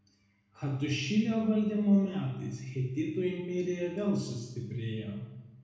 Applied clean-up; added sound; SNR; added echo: none; none; none; reverberation time 1.0 s.